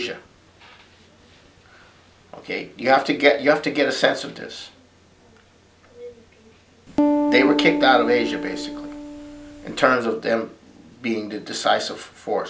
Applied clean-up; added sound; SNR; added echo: none; Piano; 0 dB; none.